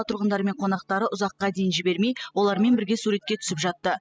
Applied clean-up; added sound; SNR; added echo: classical method spectral subtraction.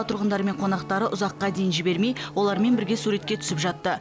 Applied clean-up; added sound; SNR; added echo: none; Acoustic guitar / Strum; 15 dB; none.